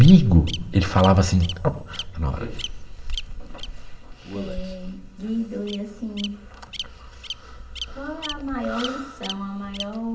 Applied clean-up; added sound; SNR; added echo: none; Bird vocalization, bird call, bird song; 15 dB; reverberation time 1.6 s.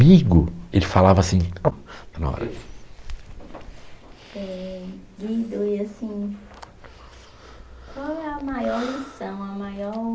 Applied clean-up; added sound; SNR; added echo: none; none; none; none.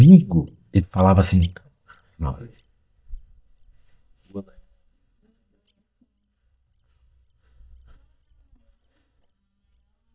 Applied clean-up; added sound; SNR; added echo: neural mask model DeepFilterNet 3.